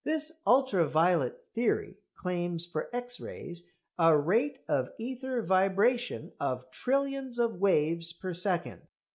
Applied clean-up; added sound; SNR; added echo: none; none; none; none.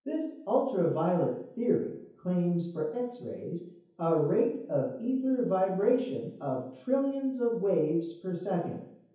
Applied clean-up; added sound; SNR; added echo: none; none; none; reverberation time 0.7 s.